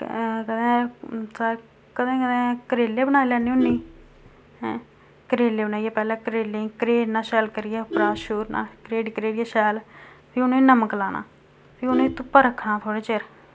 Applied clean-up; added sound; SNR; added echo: none; Vehicle horn, car horn, honking; 14 dB; none.